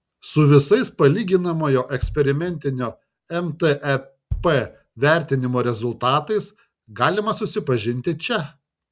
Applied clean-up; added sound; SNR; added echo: none; Bass drum; 14 dB; none.